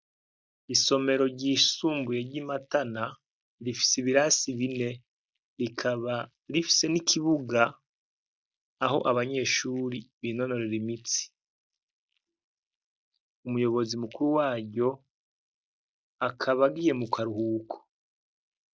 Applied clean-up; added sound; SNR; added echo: neural mask model DeepFilterNet 3.